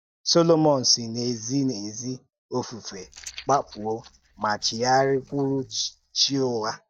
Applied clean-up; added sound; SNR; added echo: neural mask model DeepFilterNet 3.